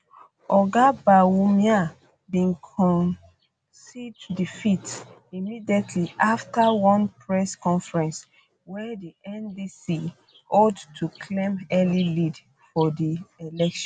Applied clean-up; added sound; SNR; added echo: none; none; none; none.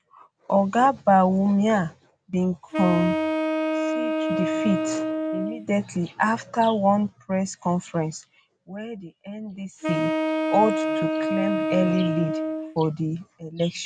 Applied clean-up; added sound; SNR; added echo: none; Wind instrument, woodwind instrument; 1 dB; none.